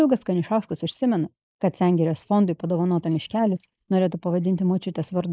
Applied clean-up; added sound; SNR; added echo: neural mask model Resemble Enhance denoiser.